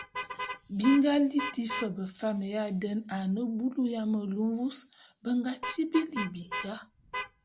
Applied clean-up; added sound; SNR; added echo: none; Vehicle horn, car horn, honking; 11 dB; none.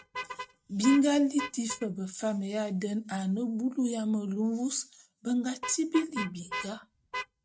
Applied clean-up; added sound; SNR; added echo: neural mask model RNNoise.